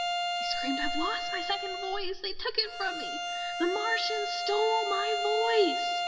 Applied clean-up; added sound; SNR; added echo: none; Bowed string instrument; 1 dB; reverberation time 1.8 s.